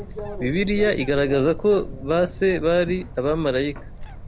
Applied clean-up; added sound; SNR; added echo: none; Bird; 12 dB; none.